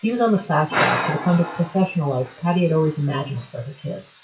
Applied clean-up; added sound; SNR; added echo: classical method WPE with log-MMSE.